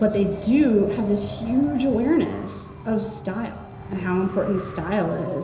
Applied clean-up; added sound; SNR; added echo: none; Wind; 15 dB; reverberation time 0.9 s.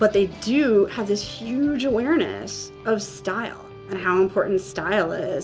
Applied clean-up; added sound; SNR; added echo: none; none; none; none.